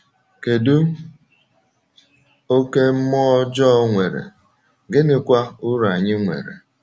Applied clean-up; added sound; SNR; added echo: none; none; none; none.